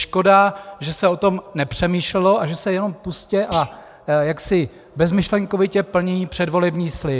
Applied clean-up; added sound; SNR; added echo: none; Thump, thud; 20 dB; none.